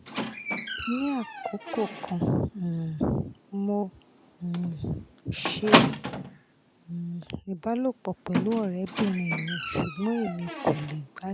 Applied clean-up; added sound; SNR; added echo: none; Squeak; 2 dB; none.